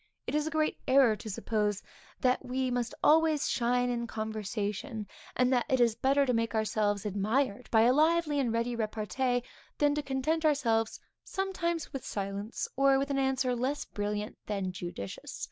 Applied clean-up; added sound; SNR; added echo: none; none; none; none.